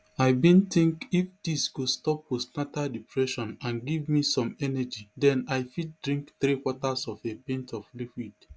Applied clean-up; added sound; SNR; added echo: none; none; none; none.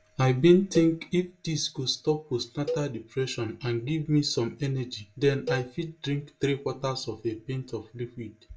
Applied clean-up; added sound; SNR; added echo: none; Cowbell; 12 dB; reverberation time 0.2 s.